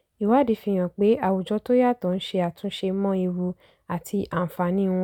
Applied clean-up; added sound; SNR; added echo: none; none; none; none.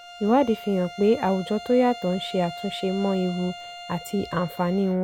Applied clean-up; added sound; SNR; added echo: none; Bowed string instrument; 15 dB; none.